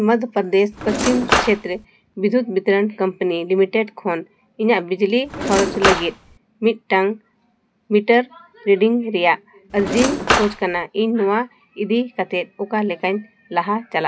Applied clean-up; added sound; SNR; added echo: none; Cutlery, silverware / Drawer open or close; 2 dB; none.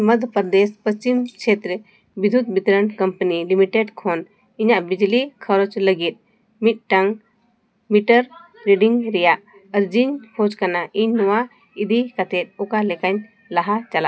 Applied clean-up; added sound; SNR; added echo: none; none; none; none.